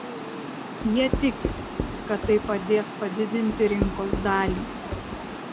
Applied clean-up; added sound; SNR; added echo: none; Writing + Water; 4 dB; none.